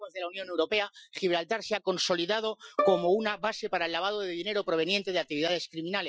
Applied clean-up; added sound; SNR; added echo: classical method Wiener filter.